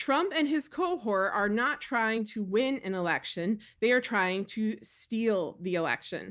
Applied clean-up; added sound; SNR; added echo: none; none; none; none.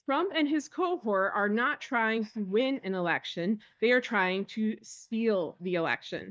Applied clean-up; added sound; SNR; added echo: neural mask model DeepFilterNet 3.